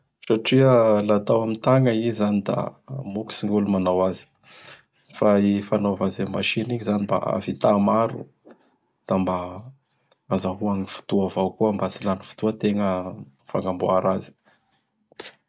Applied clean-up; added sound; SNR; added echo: none; none; none; none.